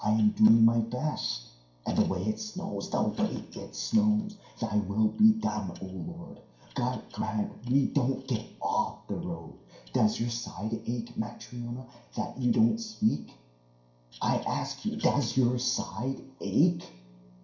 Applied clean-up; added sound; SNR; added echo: none; none; none; reverberation time 0.5 s.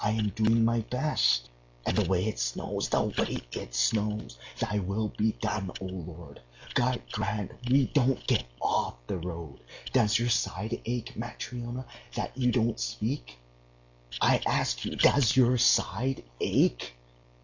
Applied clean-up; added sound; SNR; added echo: none; none; none; none.